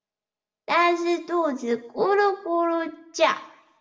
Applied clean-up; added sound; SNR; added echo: none; none; none; reverberation time 0.5 s.